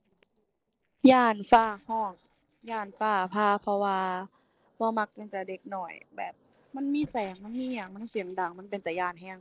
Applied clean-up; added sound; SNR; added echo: neural separator model SepFormer DNS4.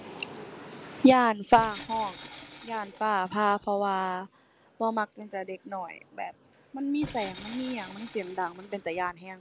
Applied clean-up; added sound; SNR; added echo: none; Tools; 14 dB; none.